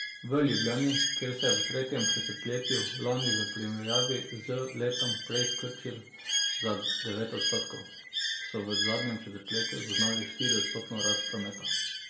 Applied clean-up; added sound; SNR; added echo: none; Bird; -1 dB; reverberation time 0.3 s.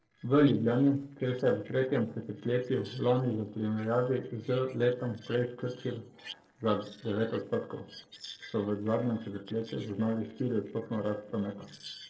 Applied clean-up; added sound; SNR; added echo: neural separator model SepFormer DNS4.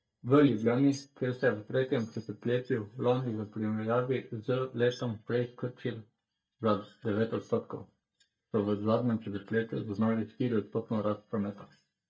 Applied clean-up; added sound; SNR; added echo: neural mask model DeepFilterNet 3.